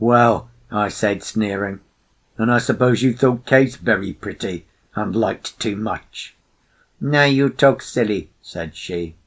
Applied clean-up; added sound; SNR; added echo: none; none; none; none.